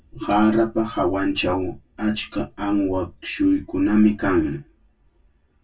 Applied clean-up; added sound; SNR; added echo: none; none; none; reverberation time 0.1 s.